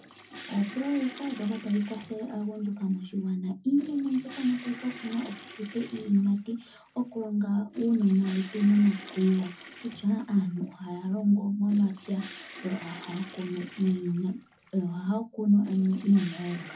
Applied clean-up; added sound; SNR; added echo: none; Toilet flush / Water; 19 dB; reverberation time 0.3 s.